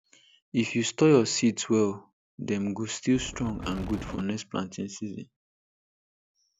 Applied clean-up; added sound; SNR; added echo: none; Wind; 9 dB; none.